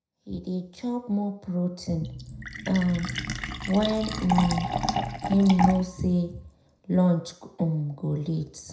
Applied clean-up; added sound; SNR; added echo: none; Fill (with liquid); 7 dB; reverberation time 0.5 s.